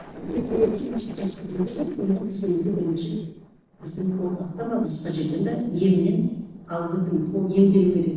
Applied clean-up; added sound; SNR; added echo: neural separator model SepFormer DNS4.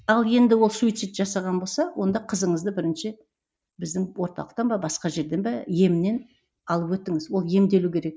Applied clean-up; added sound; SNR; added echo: none; none; none; none.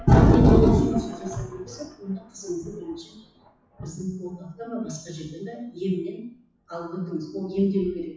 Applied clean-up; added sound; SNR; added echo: classical method WPE with log-MMSE.